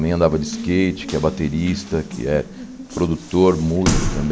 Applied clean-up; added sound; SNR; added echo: none; Water tap, faucet; 7 dB; none.